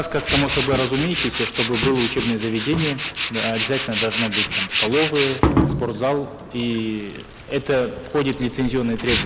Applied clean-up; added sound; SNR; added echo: none; Tools; 2 dB; none.